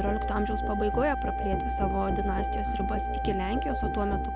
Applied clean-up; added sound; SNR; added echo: none; Musical instrument + Wind instrument, woodwind instrument; -3 dB; none.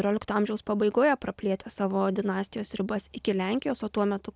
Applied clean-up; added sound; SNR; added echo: none; none; none; none.